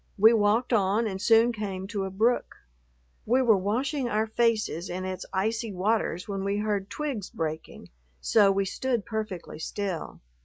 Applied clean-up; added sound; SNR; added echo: none; none; none; none.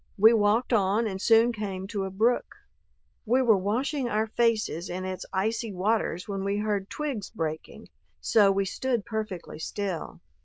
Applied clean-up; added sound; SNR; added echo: neural diffusion model UNIVERSE++.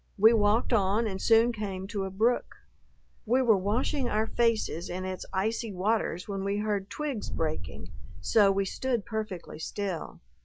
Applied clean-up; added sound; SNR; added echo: none; Boom; 3 dB; none.